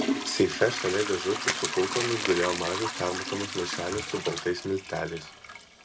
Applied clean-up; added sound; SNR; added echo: none; Trickle, dribble / Toilet flush / Hiss + Crushing; 4 dB; none.